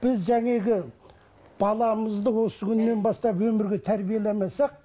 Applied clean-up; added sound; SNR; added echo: none; none; none; none.